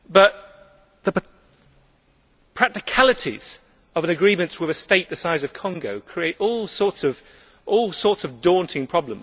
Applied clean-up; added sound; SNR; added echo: none; none; none; none.